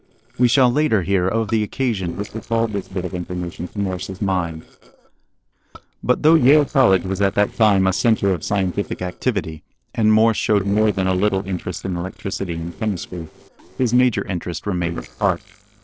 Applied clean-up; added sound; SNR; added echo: neural separator model SepFormer DNS4.